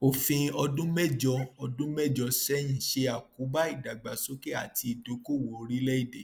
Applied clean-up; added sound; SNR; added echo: neural mask model Resemble Enhance denoiser.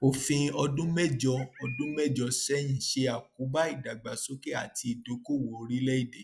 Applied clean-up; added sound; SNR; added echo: classical method log-MMSE.